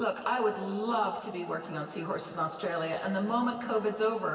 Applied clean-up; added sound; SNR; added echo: none; none; none; reverberation time 2.6 s.